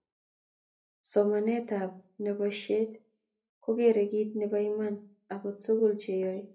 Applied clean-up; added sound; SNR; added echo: none; none; none; reverberation time 0.3 s.